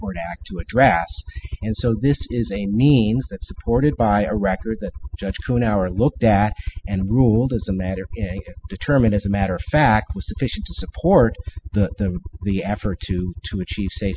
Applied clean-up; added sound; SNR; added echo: classical method spectral subtraction.